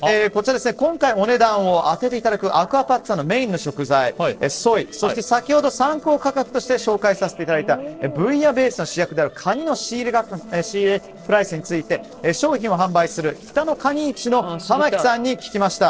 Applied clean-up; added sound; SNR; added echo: neural separator model SepFormer DNS4.